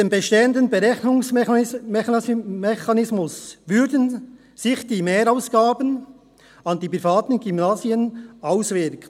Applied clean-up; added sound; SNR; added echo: none; none; none; none.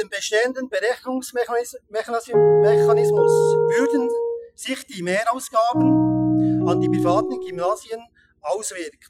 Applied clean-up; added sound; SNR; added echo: classical method Wiener filter.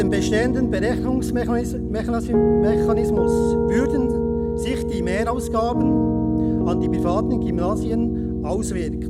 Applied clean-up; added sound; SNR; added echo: none; Piano; -5 dB; none.